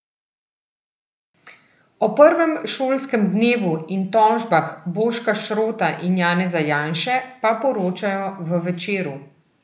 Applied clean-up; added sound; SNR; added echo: none; none; none; none.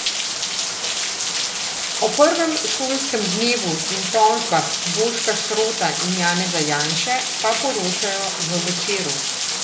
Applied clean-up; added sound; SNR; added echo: none; Rain; 1 dB; reverberation time 1.0 s.